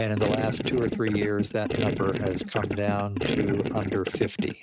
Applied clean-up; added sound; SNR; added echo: neural mask model RNNoise.